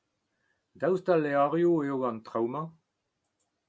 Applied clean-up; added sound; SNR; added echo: none; none; none; none.